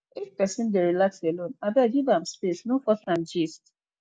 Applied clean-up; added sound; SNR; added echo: none; none; none; none.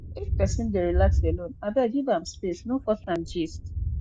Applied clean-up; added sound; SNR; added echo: none; Thunder; 1 dB; none.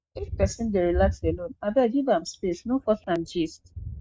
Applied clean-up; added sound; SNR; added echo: neural mask model RNNoise.